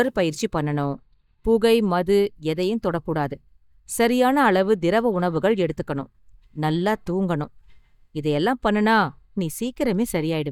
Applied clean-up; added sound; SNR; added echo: neural mask model DeepFilterNet 3.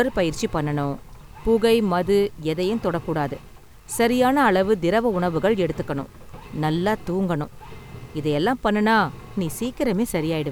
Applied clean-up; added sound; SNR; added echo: none; Engine; 19 dB; none.